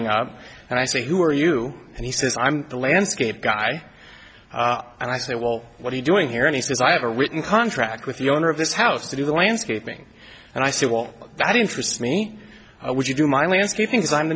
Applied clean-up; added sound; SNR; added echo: none; none; none; none.